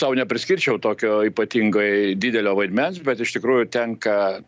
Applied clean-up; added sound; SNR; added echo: none; none; none; none.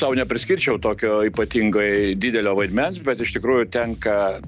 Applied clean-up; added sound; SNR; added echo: none; Bass guitar; 17 dB; none.